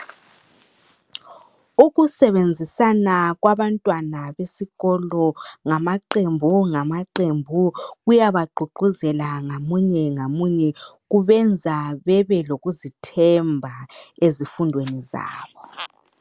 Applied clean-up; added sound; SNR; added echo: none; none; none; none.